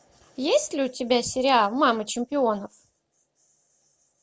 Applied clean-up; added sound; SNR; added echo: none; none; none; none.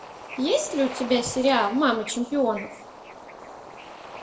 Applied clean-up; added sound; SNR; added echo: none; Bird / Ocean; 14 dB; reverberation time 0.6 s.